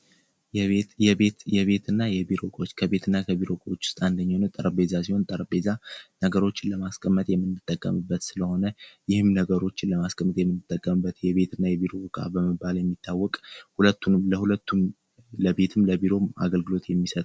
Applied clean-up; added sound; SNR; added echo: none; none; none; none.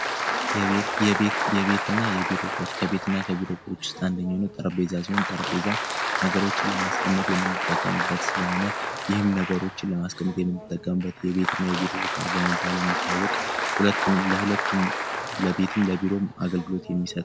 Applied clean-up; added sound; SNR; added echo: none; Applause; 2 dB; none.